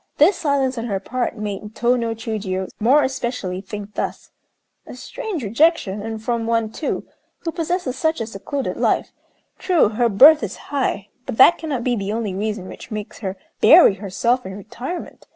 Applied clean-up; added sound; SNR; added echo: none; none; none; none.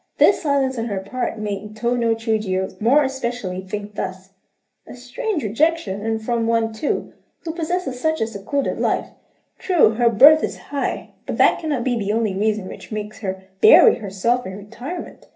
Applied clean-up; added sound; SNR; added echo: none; none; none; reverberation time 0.3 s.